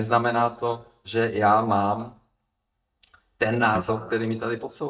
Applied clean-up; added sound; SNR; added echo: neural mask model DeepFilterNet 3.